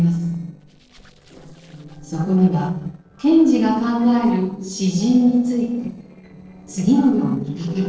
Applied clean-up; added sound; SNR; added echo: neural separator model SepFormer DNS4.